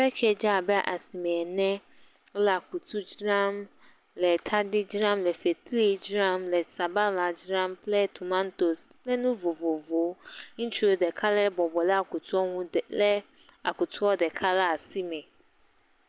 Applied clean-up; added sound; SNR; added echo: none; none; none; none.